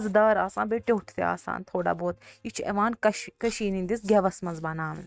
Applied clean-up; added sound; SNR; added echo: neural mask model RNNoise.